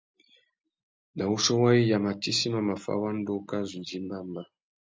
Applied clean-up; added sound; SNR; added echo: none; none; none; none.